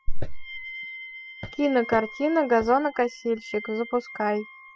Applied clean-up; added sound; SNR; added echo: classical method spectral subtraction.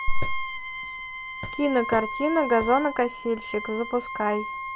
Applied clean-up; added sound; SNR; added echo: none; Wind instrument, woodwind instrument; 9 dB; none.